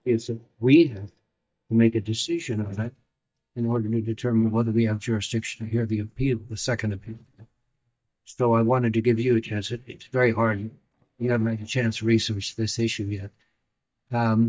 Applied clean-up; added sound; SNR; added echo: neural mask model DeepFilterNet 3.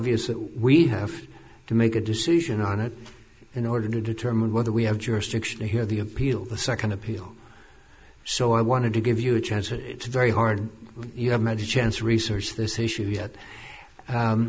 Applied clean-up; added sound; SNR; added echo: none; none; none; none.